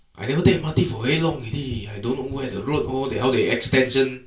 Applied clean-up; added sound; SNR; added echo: none; none; none; reverberation time 0.3 s.